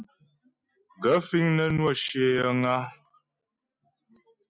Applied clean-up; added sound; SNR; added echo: none; none; none; none.